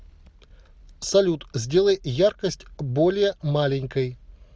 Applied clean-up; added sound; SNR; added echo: none; none; none; none.